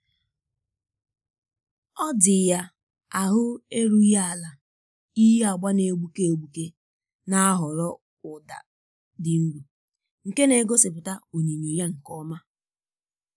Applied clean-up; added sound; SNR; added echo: none; none; none; none.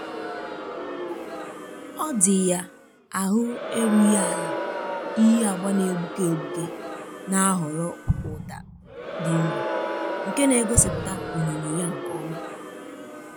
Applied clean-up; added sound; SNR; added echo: none; Crowd + Explosion; 5 dB; none.